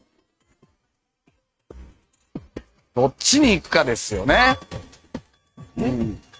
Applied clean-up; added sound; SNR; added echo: neural mask model RNNoise.